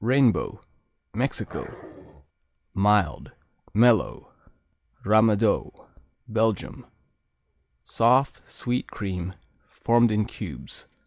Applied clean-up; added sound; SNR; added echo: none; Growling; 16 dB; none.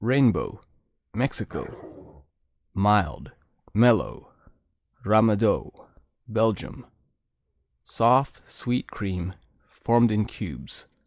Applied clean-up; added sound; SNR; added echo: neural mask model Resemble Enhance denoiser.